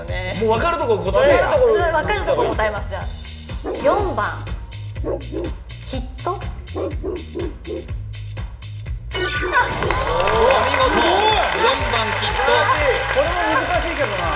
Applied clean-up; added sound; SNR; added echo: none; Bark; 13 dB; reverberation time 0.9 s.